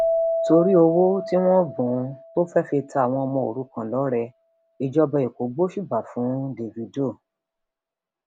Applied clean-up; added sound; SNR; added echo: none; Keyboard (musical); 9 dB; none.